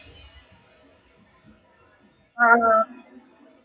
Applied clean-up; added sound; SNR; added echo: classical method WPE with log-MMSE.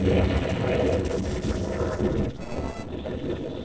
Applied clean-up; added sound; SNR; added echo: neural separator model SepFormer DNS4.